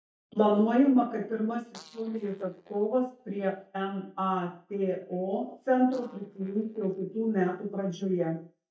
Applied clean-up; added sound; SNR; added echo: neural mask model DeepFilterNet 3.